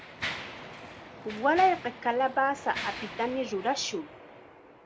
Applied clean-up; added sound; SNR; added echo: none; Mechanisms; 11 dB; none.